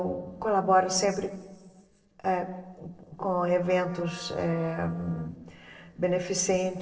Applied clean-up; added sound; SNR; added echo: neural separator model SepFormer DNS4.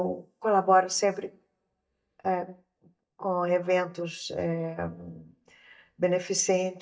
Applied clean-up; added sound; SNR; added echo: neural mask model DeepFilterNet 3.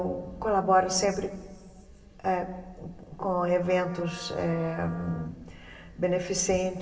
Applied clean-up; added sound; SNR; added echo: none; Wind instrument, woodwind instrument; 18 dB; reverberation time 2.8 s.